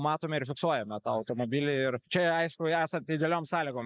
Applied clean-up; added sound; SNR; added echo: neural mask model Resemble Enhance denoiser.